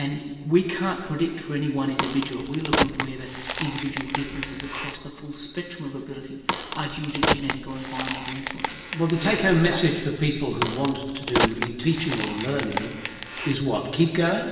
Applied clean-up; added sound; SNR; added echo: none; Crack; 2 dB; reverberation time 1.4 s.